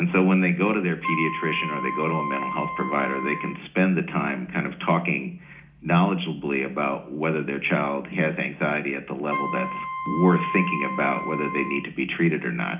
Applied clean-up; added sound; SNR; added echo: none; Wind instrument, woodwind instrument; 7 dB; reverberation time 0.4 s.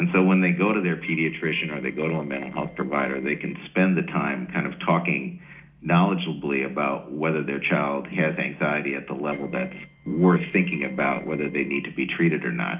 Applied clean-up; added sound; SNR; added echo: neural separator model SepFormer DNS4.